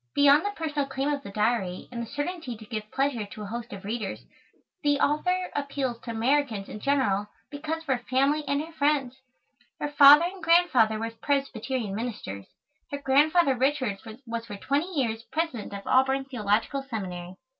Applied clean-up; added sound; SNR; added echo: none; none; none; none.